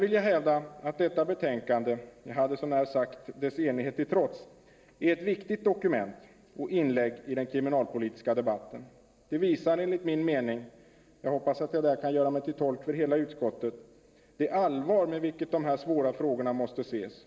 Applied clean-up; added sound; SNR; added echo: none; none; none; reverberation time 2.1 s.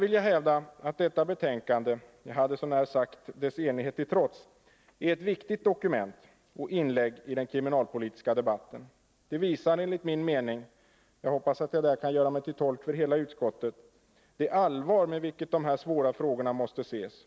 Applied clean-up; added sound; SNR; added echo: none; none; none; none.